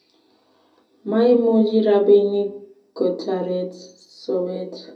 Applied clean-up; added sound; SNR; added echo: none; none; none; reverberation time 0.3 s.